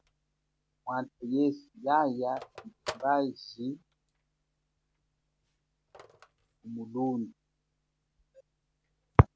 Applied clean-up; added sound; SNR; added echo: none; Telephone; 20 dB; none.